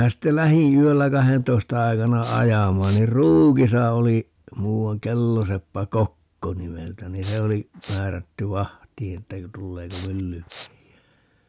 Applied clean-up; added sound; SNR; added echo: none; Respiratory sounds; 16 dB; none.